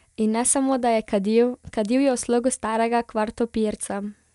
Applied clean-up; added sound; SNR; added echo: none; none; none; none.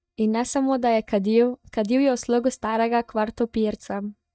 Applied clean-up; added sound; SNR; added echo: neural mask model DeepFilterNet 3.